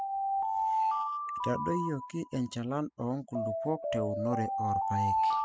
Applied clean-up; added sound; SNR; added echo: classical method spectral subtraction.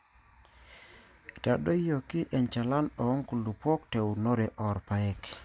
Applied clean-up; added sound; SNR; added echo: none; none; none; none.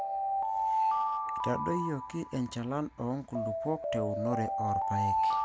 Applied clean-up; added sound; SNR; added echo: none; Alarm; -3 dB; none.